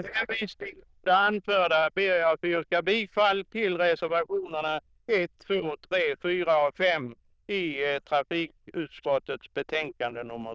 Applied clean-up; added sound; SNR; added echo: neural diffusion model UNIVERSE++.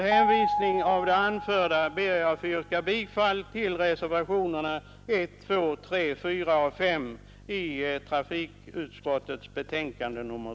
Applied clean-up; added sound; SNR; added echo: none; Piano; 3 dB; none.